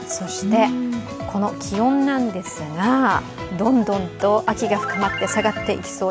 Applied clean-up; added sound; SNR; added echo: none; none; none; none.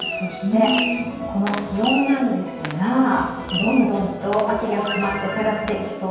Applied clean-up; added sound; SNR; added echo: none; Fireworks; 11 dB; reverberation time 1.2 s.